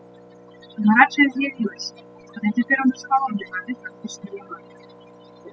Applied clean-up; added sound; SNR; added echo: classical method spectral subtraction.